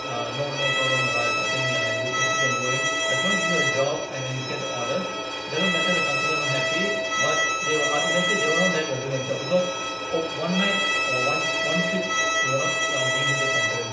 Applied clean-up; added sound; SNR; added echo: none; Bowed string instrument; -4 dB; reverberation time 0.9 s.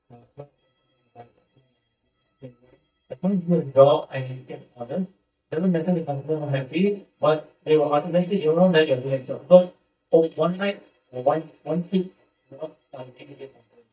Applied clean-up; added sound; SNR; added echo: neural mask model DeepFilterNet 3.